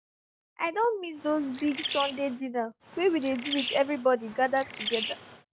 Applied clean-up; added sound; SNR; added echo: none; Bird; 9 dB; none.